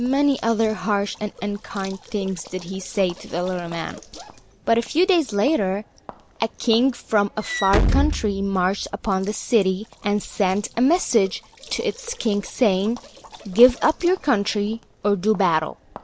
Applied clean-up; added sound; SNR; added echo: none; Walk, footsteps / Slam; 10 dB; none.